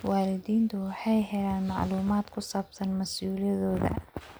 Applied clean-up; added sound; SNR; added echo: none; none; none; none.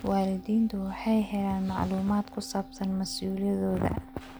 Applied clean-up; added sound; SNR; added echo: none; Organ + Idling / Engine starting / Motor vehicle (road); 19 dB; none.